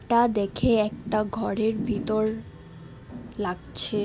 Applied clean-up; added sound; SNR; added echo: none; none; none; none.